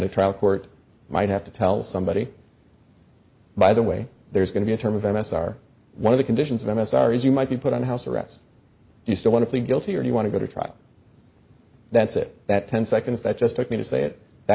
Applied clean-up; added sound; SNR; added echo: none; none; none; none.